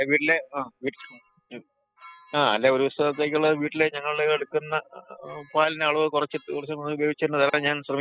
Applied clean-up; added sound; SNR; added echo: classical method spectral subtraction.